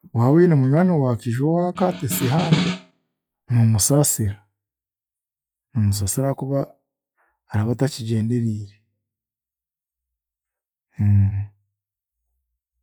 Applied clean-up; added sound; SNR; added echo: classical method log-MMSE.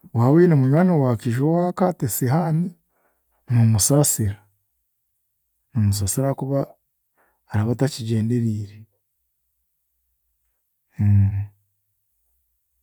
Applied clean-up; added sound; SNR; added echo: none; none; none; none.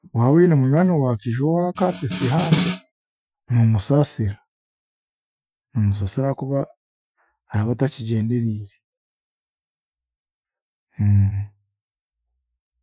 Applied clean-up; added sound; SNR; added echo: classical method Wiener filter.